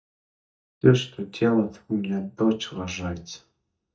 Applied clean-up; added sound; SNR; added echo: neural mask model DeepFilterNet 3.